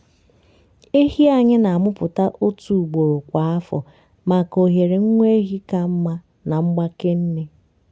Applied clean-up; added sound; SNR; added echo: none; none; none; none.